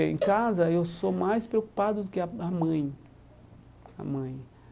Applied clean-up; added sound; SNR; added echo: none; Cowbell; 11 dB; none.